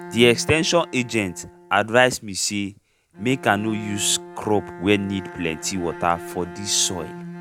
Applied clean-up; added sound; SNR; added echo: none; Bowed string instrument; 15 dB; none.